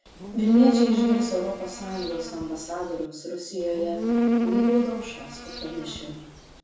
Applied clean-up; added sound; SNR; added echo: none; Insect; -1 dB; reverberation time 0.6 s.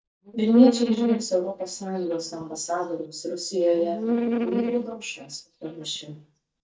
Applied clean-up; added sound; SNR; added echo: neural mask model DeepFilterNet 3.